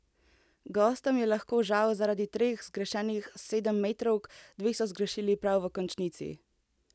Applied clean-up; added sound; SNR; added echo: none; none; none; none.